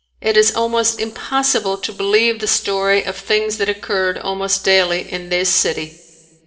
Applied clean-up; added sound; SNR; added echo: neural separator model SepFormer DNS4.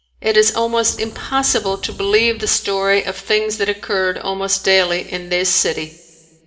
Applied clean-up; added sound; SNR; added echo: none; Wind; 17 dB; reverberation time 2.2 s.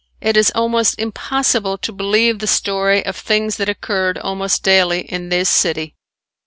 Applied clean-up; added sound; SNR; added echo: none; none; none; none.